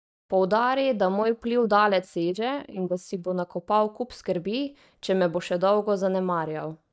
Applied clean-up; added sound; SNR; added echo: neural mask model DeepFilterNet 3.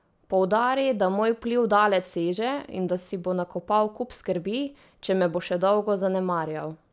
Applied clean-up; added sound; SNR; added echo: none; none; none; none.